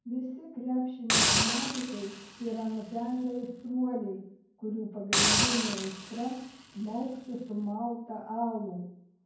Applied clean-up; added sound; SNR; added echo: none; Hiss; -4 dB; reverberation time 0.9 s.